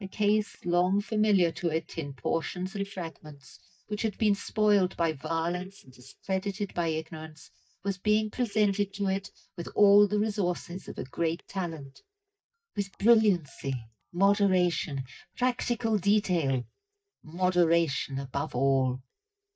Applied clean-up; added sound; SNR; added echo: neural mask model DeepFilterNet 3.